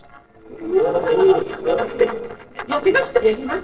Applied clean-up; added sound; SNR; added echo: neural separator model SepFormer DNS4.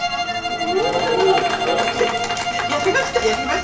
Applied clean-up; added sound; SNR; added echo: none; Bowed string instrument; 3 dB; reverberation time 0.9 s.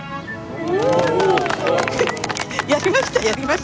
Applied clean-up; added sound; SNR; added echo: none; none; none; none.